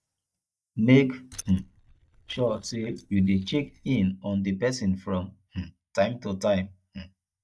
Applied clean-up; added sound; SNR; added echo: neural mask model DeepFilterNet 3.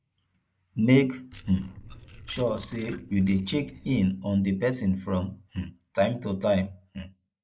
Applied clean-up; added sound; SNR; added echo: neural mask model Resemble Enhance denoiser.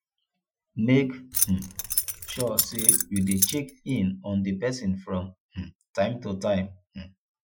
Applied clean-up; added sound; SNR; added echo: classical method Wiener filter.